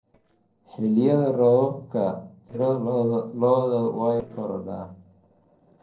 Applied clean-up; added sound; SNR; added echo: neural separator model SepFormer DNS4.